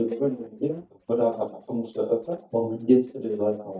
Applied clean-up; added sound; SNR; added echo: neural mask model DeepFilterNet 3.